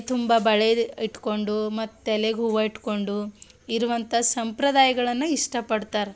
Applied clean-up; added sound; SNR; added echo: none; none; none; none.